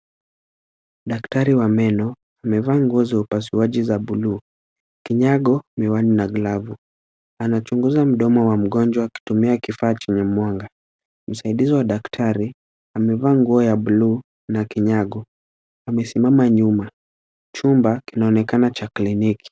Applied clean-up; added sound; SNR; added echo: none; none; none; none.